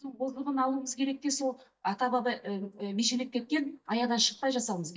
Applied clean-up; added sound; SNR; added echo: neural mask model DeepFilterNet 3.